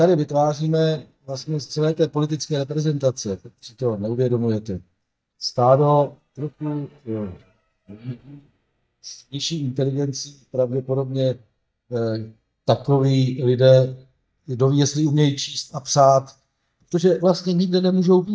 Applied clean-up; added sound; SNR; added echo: neural mask model DeepFilterNet 3.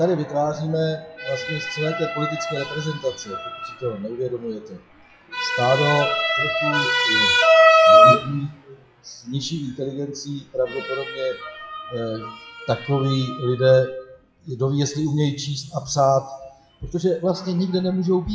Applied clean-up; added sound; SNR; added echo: classical method WPE with log-MMSE.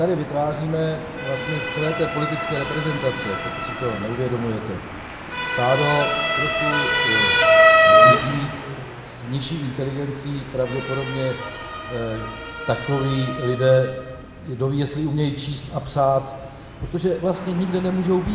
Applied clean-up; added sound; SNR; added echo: none; Motor vehicle (road) / Siren; -1 dB; reverberation time 1.1 s.